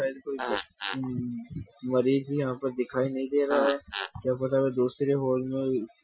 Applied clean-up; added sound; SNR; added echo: classical method Wiener filter.